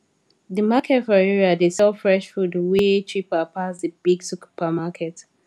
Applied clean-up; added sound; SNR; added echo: none; none; none; none.